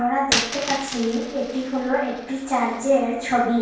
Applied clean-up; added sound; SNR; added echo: none; Coin (dropping); 9 dB; reverberation time 0.6 s.